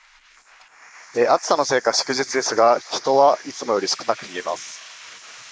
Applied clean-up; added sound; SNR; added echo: neural mask model Resemble Enhance denoiser.